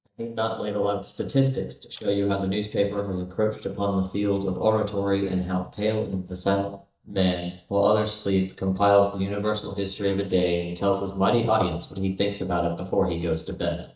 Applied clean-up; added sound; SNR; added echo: neural mask model DeepFilterNet 3.